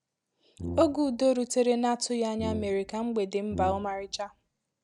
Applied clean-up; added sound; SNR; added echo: none; Brass instrument; 11 dB; none.